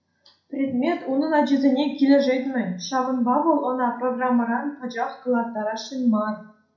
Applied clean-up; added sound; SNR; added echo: none; none; none; reverberation time 0.4 s.